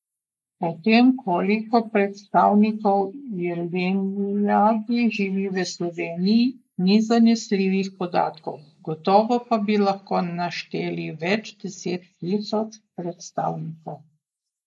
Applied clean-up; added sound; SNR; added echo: neural mask model Resemble Enhance denoiser.